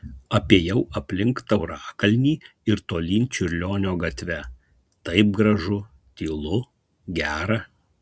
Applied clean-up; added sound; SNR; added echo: none; none; none; none.